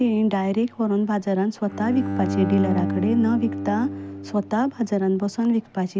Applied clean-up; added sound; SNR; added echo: none; Bowed string instrument; 7 dB; none.